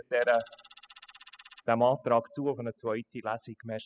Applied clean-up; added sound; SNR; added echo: classical method spectral subtraction.